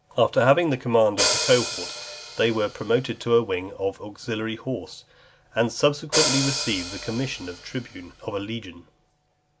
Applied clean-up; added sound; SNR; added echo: none; Hi-hat; 7 dB; none.